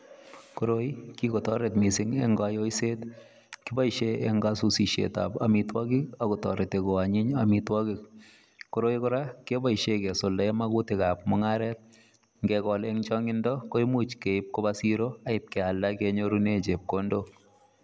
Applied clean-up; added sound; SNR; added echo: none; none; none; none.